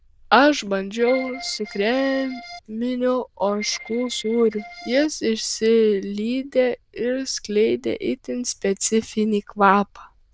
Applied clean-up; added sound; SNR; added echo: neural diffusion model UNIVERSE++.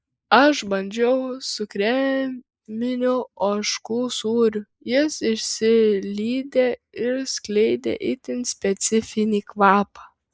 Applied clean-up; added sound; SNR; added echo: neural mask model Resemble Enhance denoiser.